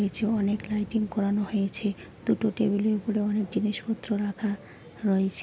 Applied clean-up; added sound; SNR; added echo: none; none; none; none.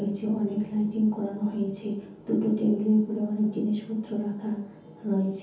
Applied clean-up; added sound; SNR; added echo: none; none; none; reverberation time 0.6 s.